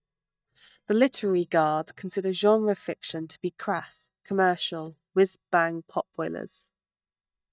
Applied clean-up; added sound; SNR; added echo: neural mask model DeepFilterNet 3.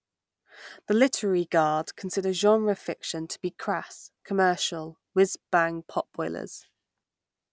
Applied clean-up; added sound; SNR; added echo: none; none; none; none.